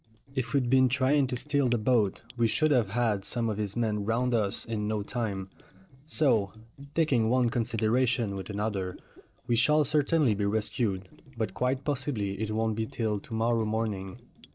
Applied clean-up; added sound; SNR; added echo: neural separator model SepFormer DNS4.